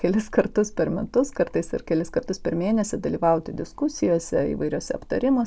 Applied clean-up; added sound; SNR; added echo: none; none; none; none.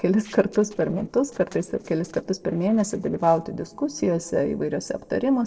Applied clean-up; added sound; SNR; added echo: neural separator model SepFormer DNS4.